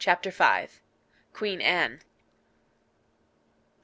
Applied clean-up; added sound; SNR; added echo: none; none; none; none.